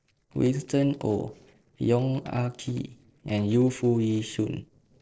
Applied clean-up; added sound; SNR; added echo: neural separator model SepFormer DNS4.